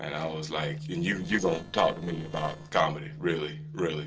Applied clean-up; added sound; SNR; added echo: neural separator model SepFormer DNS4.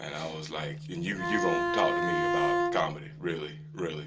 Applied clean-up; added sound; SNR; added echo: none; Bowed string instrument; -5 dB; reverberation time 0.2 s.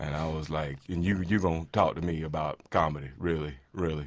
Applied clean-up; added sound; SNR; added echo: none; none; none; none.